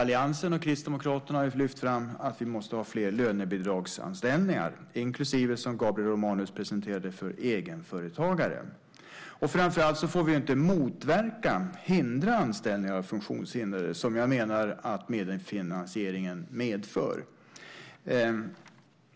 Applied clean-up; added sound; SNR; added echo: none; none; none; none.